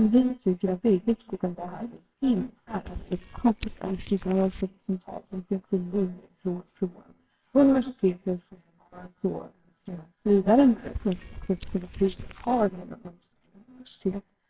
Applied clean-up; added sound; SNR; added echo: neural separator model SepFormer WHAMR!.